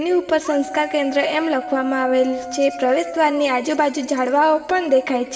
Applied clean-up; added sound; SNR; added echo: none; Dog; 14 dB; reverberation time 1.6 s.